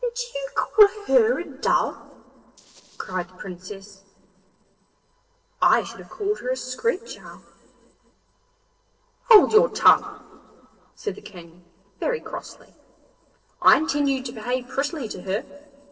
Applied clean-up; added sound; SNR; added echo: neural separator model SepFormer DNS4.